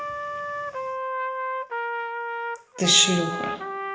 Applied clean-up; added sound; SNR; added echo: none; Trumpet; 3 dB; reverberation time 0.8 s.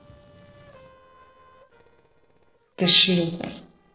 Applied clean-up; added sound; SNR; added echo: neural separator model SepFormer DNS4.